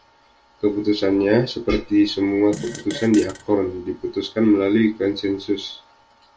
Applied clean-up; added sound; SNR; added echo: none; Fart; 14 dB; reverberation time 0.2 s.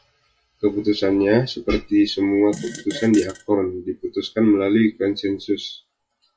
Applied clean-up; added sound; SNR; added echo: classical method WPE with log-MMSE.